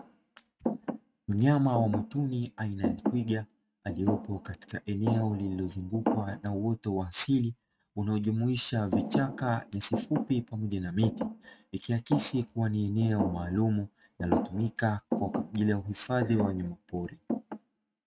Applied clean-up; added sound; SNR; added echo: neural mask model RNNoise.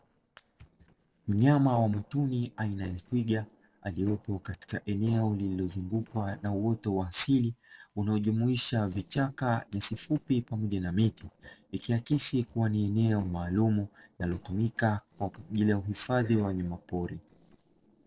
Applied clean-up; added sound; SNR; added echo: neural separator model SepFormer DNS4.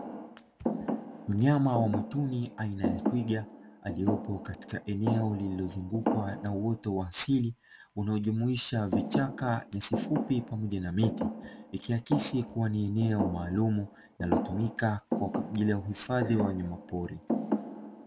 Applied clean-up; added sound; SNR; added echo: none; Thump, thud; 5 dB; none.